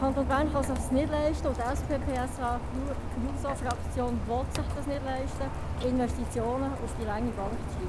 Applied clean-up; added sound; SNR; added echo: none; Rain; 1 dB; none.